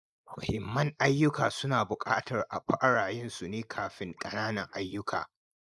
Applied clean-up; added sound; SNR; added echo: neural mask model Resemble Enhance denoiser.